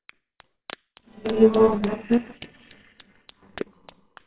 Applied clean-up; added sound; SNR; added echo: neural separator model SepFormer WHAMR!.